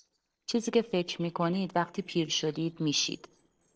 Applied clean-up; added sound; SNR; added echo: neural separator model SepFormer DNS4.